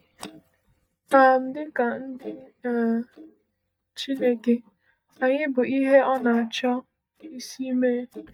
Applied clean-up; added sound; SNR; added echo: neural mask model DeepFilterNet 3.